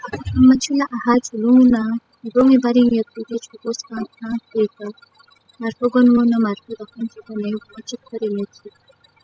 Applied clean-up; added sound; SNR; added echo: classical method spectral subtraction.